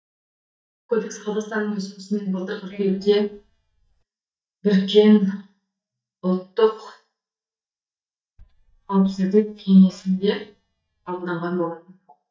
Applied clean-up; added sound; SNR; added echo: neural mask model DeepFilterNet 3.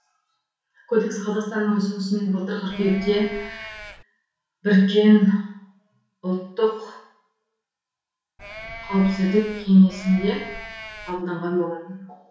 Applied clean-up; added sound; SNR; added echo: none; Livestock, farm animals, working animals; 14 dB; reverberation time 0.6 s.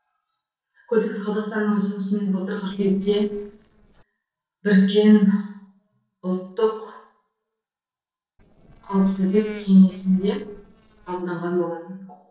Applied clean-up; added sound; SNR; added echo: neural separator model SepFormer DNS4.